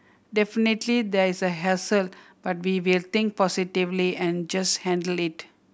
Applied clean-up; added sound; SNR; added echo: none; none; none; none.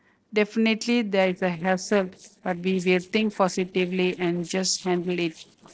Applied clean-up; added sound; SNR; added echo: neural separator model SepFormer DNS4.